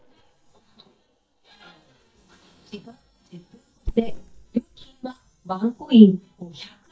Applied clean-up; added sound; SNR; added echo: neural mask model DeepFilterNet 3.